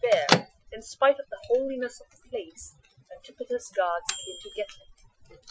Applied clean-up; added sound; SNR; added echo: classical method Wiener filter.